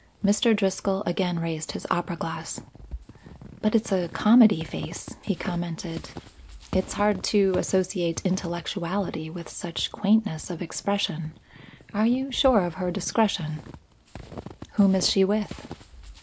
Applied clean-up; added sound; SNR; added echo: none; Squeak / Walk, footsteps; 17 dB; none.